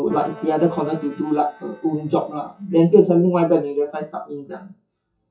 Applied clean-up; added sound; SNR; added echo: classical method WPE with log-MMSE.